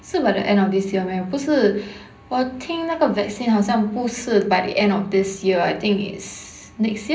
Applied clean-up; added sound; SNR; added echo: none; none; none; reverberation time 0.5 s.